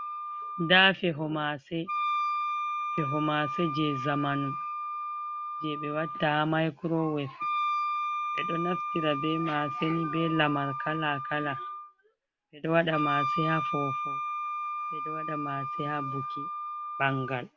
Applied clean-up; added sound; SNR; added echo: none; Wind instrument, woodwind instrument; 3 dB; none.